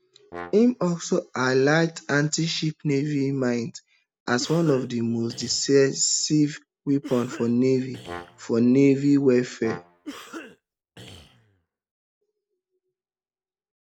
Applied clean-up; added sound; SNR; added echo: none; Cough + Brass instrument; 18 dB; none.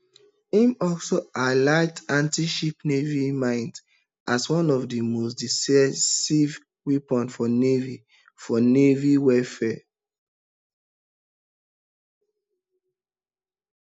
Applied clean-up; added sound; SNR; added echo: none; none; none; none.